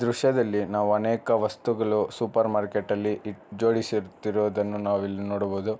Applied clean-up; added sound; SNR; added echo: none; none; none; none.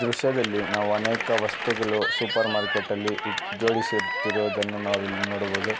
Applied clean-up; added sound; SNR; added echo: none; Cheering / Clapping; 3 dB; none.